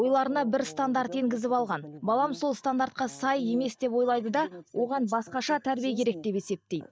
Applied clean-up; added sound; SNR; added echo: neural mask model DeepFilterNet 3.